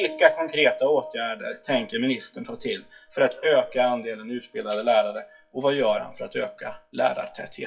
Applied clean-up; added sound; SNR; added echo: classical method WPE with log-MMSE.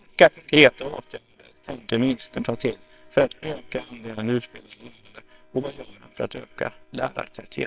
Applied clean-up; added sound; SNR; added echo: neural separator model SepFormer WHAMR!.